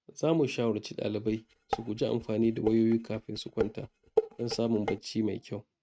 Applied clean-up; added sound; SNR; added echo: neural mask model RNNoise.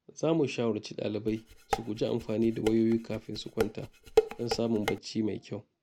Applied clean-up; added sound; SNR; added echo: none; Dishes, pots, and pans; 3 dB; none.